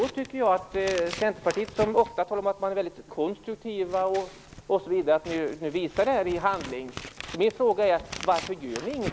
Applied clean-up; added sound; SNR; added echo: none; Scissors; 15 dB; none.